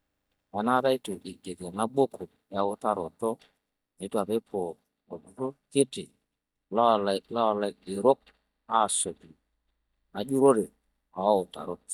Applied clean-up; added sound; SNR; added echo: neural mask model DeepFilterNet 3.